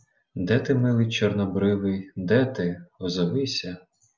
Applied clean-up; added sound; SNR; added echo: none; none; none; none.